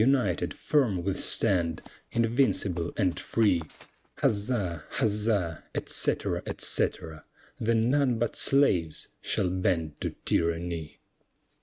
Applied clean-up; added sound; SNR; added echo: neural mask model RNNoise.